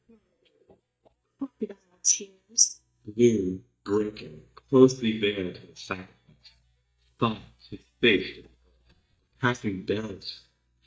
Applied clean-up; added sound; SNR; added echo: neural mask model DeepFilterNet 3.